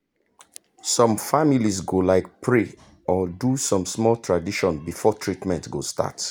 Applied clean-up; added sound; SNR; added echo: none; none; none; none.